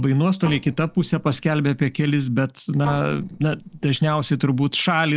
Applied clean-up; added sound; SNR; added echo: neural separator model SepFormer DNS4.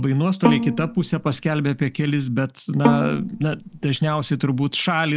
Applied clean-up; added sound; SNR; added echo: none; Bowed string instrument; 4 dB; none.